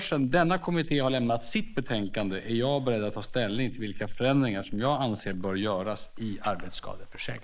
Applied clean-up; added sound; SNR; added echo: neural mask model Resemble Enhance denoiser.